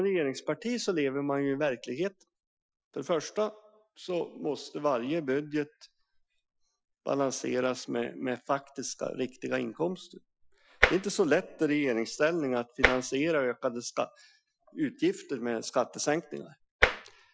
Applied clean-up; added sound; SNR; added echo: classical method Wiener filter.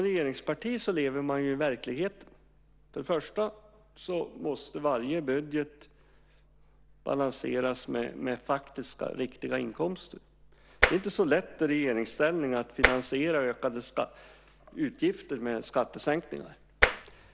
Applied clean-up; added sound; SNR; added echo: none; Tap; -4 dB; none.